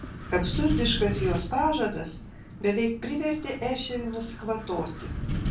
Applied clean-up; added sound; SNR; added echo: none; Wind; 5 dB; reverberation time 0.3 s.